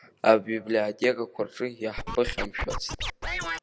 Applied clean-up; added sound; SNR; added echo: none; Scratching (performance technique); 5 dB; none.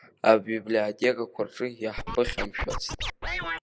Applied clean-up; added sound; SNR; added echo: neural mask model Resemble Enhance denoiser.